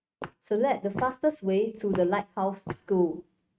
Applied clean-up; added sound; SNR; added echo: neural mask model RNNoise.